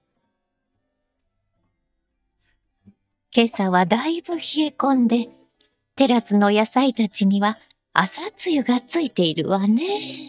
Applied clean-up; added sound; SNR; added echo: neural mask model DeepFilterNet 3.